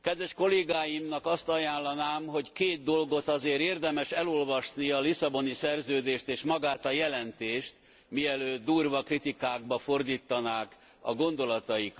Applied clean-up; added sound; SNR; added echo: none; none; none; none.